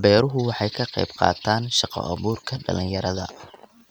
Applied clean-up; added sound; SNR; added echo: none; none; none; none.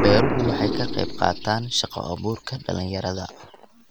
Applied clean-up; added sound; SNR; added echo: none; Explosion; 3 dB; none.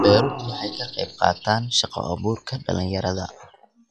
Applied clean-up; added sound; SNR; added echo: classical method log-MMSE.